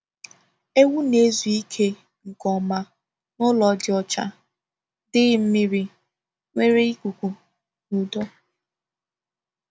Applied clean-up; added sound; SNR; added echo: none; none; none; none.